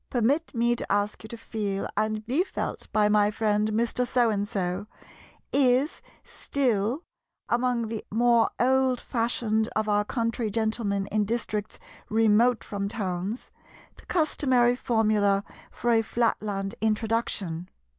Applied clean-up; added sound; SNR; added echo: none; none; none; none.